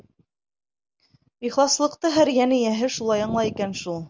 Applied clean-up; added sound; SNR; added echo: none; none; none; none.